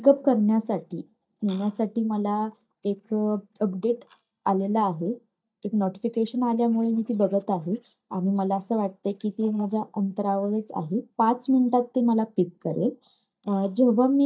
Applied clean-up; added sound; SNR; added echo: neural mask model DeepFilterNet 3.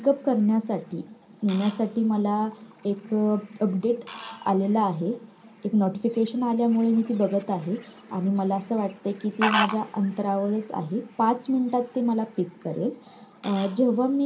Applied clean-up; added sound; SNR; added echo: none; Fowl; 13 dB; reverberation time 0.3 s.